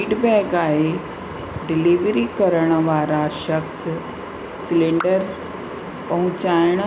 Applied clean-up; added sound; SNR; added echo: none; none; none; none.